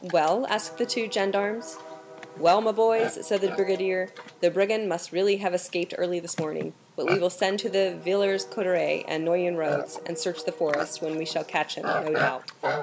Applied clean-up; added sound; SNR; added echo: none; Livestock, farm animals, working animals; 9 dB; none.